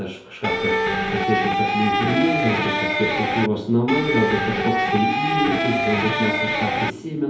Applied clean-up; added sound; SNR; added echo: none; Electric guitar; -2 dB; reverberation time 2.0 s.